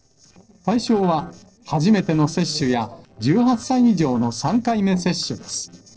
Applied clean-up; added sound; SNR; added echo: neural separator model SepFormer DNS4.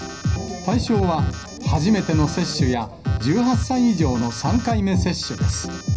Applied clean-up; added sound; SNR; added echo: none; Alarm; 18 dB; reverberation time 0.4 s.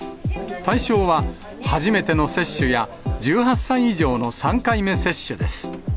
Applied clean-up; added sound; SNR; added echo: none; none; none; none.